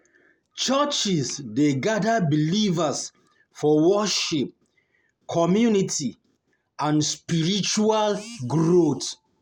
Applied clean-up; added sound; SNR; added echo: none; none; none; none.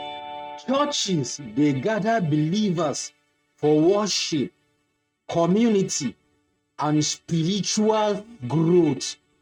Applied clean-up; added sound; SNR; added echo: neural mask model RNNoise.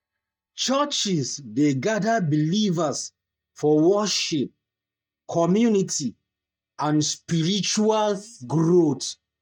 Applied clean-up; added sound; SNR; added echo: neural mask model DeepFilterNet 3.